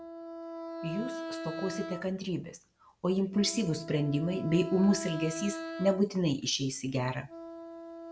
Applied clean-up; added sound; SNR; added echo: none; Wind instrument, woodwind instrument; 10 dB; none.